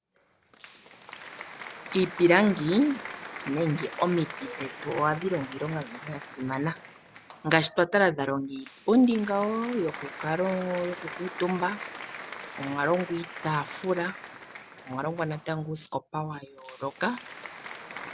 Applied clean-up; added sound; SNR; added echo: none; Applause; 13 dB; none.